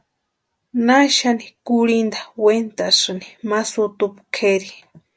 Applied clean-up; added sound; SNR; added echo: none; none; none; none.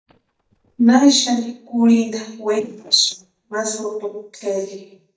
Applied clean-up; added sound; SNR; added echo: neural mask model DeepFilterNet 3.